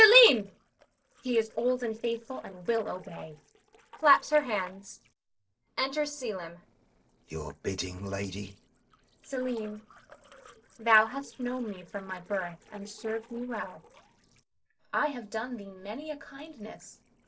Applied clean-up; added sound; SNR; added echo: neural separator model SepFormer DNS4.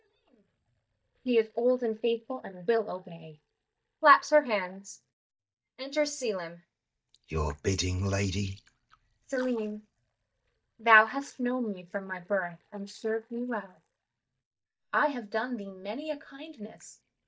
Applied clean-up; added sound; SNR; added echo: neural mask model DeepFilterNet 3.